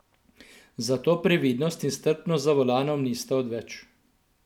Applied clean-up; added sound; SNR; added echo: none; none; none; none.